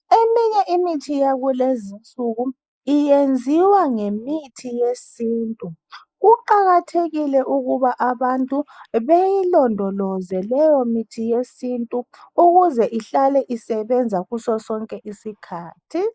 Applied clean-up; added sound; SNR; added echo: neural mask model Resemble Enhance denoiser.